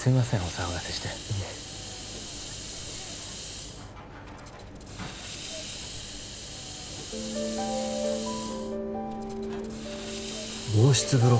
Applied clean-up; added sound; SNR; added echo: none; Hiss; 11 dB; none.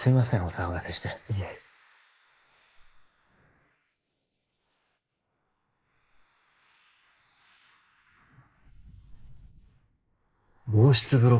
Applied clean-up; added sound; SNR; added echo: neural mask model Resemble Enhance denoiser.